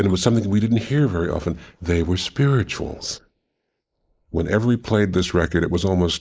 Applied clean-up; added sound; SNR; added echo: neural mask model Resemble Enhance denoiser.